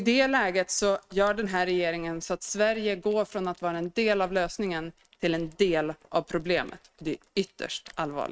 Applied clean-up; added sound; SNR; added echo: neural mask model RNNoise.